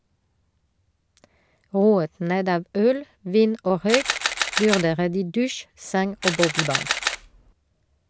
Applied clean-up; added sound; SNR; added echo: none; Camera; 3 dB; none.